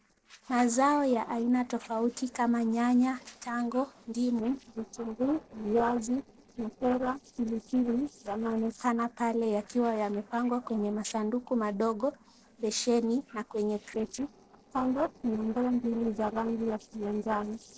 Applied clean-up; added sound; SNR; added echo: neural separator model SepFormer DNS4.